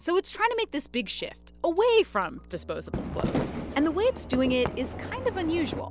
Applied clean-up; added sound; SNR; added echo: none; Fireworks; 6 dB; none.